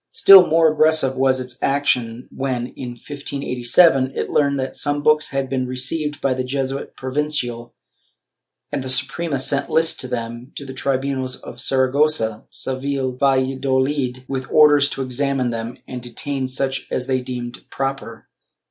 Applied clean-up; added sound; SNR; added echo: none; none; none; none.